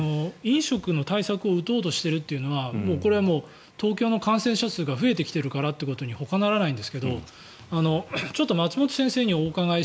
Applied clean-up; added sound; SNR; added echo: none; none; none; none.